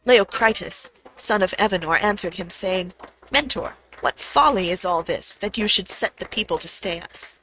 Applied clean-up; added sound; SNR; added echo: neural mask model RNNoise.